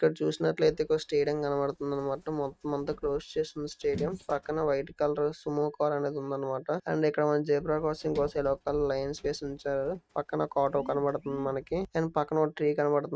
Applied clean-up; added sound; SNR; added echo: neural mask model RNNoise.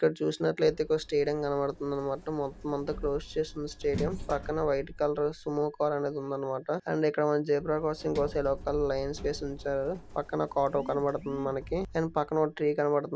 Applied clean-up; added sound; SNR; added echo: none; Sliding door; 14 dB; none.